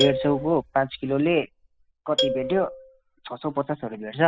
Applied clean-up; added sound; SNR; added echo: classical method spectral subtraction.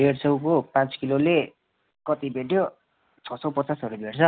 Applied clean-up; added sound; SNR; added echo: none; none; none; none.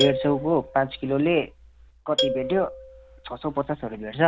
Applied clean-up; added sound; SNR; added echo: none; Marimba, xylophone; 6 dB; none.